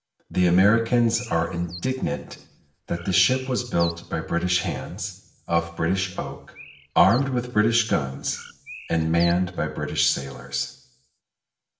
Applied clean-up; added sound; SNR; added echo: none; Bird; 18 dB; reverberation time 0.6 s.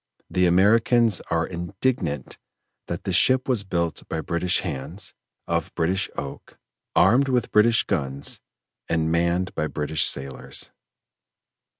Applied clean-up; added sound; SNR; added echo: none; none; none; none.